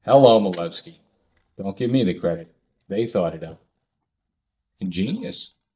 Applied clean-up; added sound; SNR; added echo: neural mask model DeepFilterNet 3.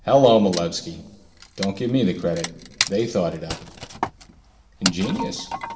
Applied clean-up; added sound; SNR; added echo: none; Wood; 9 dB; reverberation time 2.0 s.